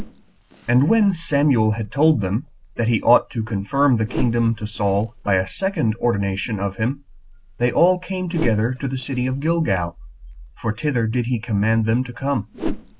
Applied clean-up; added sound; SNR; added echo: none; Whoosh, swoosh, swish; 13 dB; none.